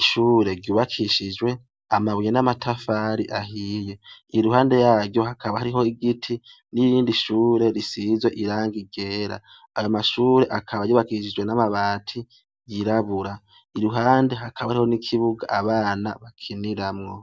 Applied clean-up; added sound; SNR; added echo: none; none; none; none.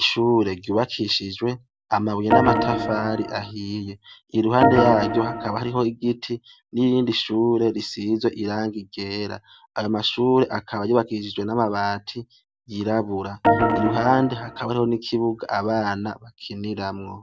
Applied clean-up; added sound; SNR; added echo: none; Organ; -1 dB; none.